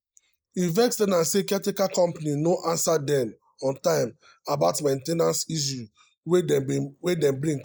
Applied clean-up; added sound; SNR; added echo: neural mask model Resemble Enhance denoiser.